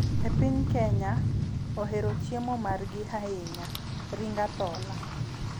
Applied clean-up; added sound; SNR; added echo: none; Rain; -3 dB; none.